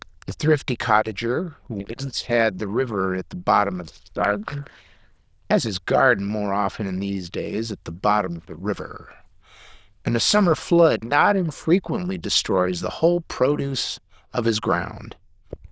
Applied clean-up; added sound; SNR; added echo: neural diffusion model UNIVERSE++.